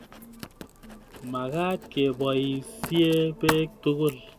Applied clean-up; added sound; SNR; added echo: none; Writing; 12 dB; none.